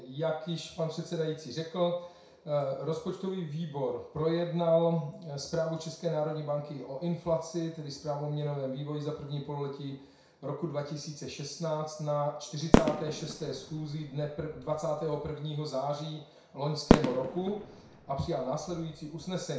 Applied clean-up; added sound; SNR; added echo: none; Fireworks; -2 dB; reverberation time 0.6 s.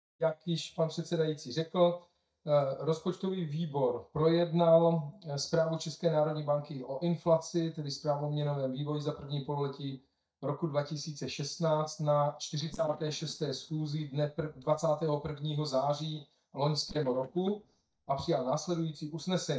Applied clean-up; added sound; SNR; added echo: neural mask model DeepFilterNet 3.